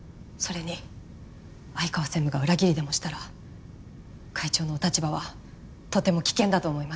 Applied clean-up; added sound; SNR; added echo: none; none; none; none.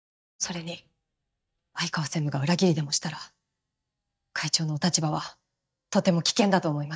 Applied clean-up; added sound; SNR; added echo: neural mask model DeepFilterNet 3.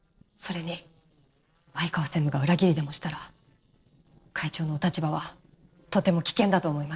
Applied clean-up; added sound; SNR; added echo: neural separator model SepFormer DNS4.